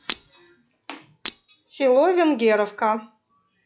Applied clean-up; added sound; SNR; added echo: classical method log-MMSE.